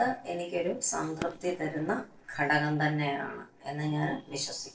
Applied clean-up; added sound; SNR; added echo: neural separator model SepFormer DNS4.